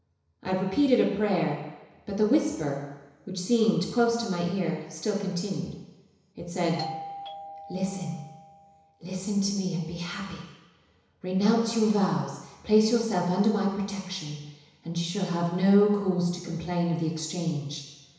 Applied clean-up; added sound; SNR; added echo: none; Doorbell; 13 dB; reverberation time 1.0 s.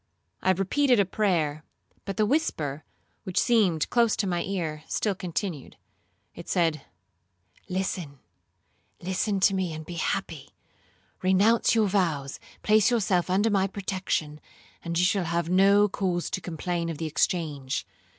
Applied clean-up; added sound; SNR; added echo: none; none; none; none.